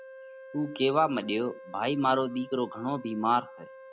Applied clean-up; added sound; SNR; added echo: none; Wind instrument, woodwind instrument; 17 dB; none.